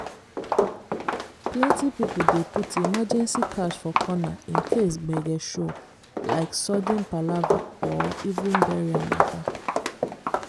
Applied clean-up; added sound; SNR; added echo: none; Walk, footsteps; 0 dB; none.